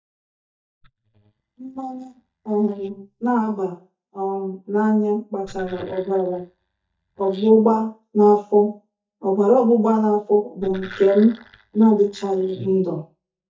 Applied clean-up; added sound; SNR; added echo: neural mask model DeepFilterNet 3.